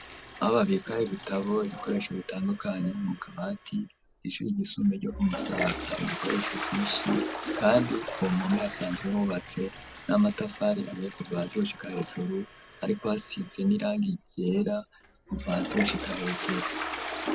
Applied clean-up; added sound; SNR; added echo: none; Toilet flush; 8 dB; none.